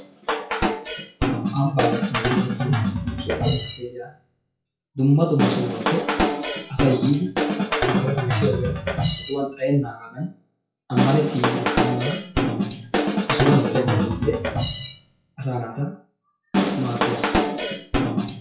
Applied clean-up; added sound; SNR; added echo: classical method WPE with log-MMSE.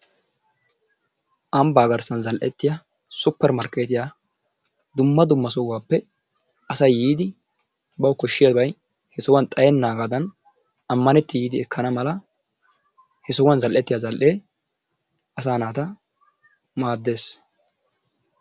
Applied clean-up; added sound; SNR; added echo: none; none; none; none.